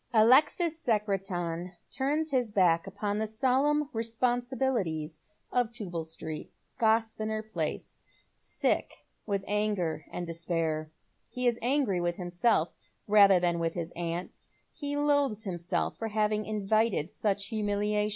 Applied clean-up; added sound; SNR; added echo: none; none; none; none.